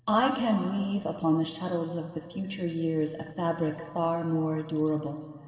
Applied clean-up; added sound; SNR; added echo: none; none; none; reverberation time 1.8 s.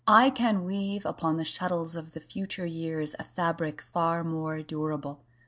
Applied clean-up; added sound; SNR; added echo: none; none; none; none.